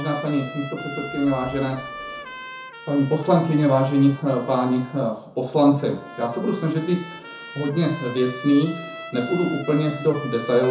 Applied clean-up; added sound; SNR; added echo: none; Trumpet; 15 dB; reverberation time 0.7 s.